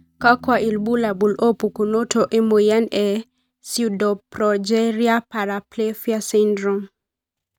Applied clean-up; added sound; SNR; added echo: neural mask model RNNoise.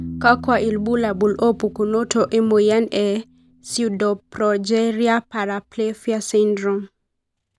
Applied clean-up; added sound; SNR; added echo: none; Piano; 19 dB; none.